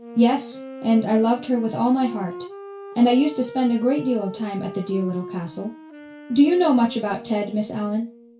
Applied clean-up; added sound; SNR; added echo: none; Wind instrument, woodwind instrument; 16 dB; reverberation time 0.2 s.